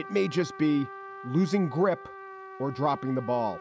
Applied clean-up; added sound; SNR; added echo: none; Trumpet; 14 dB; none.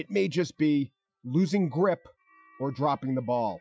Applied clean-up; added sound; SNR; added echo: classical method Wiener filter.